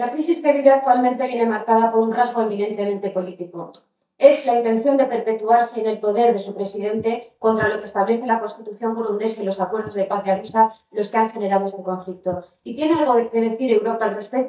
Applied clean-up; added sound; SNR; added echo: neural mask model DeepFilterNet 3.